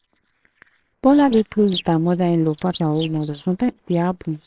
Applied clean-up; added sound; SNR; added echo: neural separator model SepFormer WHAMR!.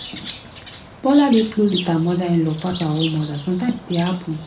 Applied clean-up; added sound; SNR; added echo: none; Bird; 15 dB; reverberation time 0.3 s.